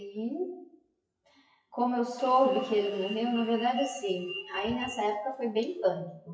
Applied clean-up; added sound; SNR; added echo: classical method WPE with log-MMSE.